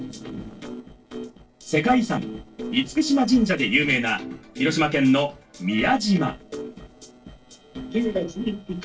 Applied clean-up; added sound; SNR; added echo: neural separator model SepFormer DNS4.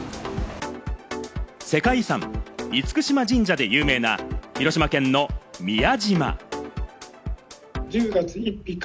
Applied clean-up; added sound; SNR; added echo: none; none; none; none.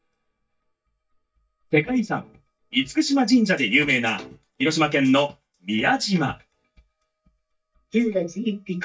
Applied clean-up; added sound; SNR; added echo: neural mask model DeepFilterNet 3.